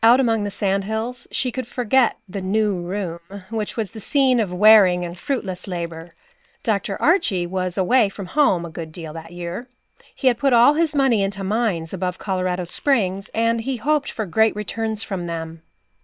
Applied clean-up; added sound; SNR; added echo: neural separator model SepFormer WHAM!.